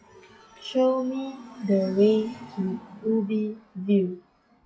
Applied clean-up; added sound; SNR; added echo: classical method WPE with log-MMSE.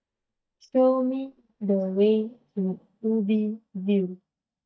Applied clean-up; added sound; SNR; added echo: neural mask model DeepFilterNet 3.